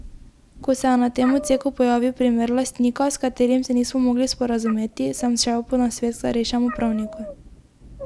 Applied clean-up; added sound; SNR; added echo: none; Meow; 18 dB; none.